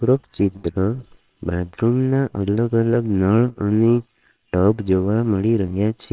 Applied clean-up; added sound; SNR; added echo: neural separator model SepFormer WHAMR!.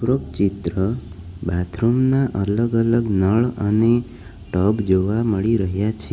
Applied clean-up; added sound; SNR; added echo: none; none; none; none.